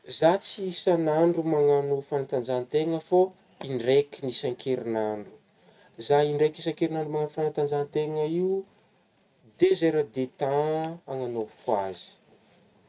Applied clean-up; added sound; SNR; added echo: none; none; none; none.